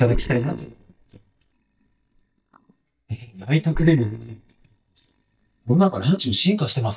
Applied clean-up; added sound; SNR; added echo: neural mask model DeepFilterNet 3.